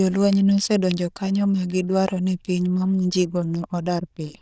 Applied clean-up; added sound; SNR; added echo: neural diffusion model UNIVERSE++.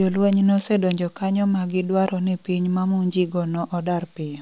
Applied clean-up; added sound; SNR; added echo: none; none; none; none.